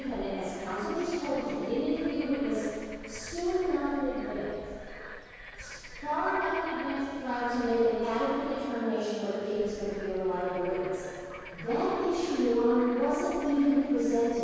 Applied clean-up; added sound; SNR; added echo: none; Bird / Frog; 16 dB; reverberation time 2.2 s.